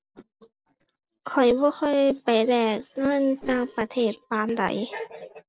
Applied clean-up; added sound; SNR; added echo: neural separator model SepFormer DNS4.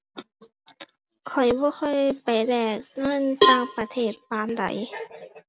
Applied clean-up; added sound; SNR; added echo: none; Cowbell; 0 dB; none.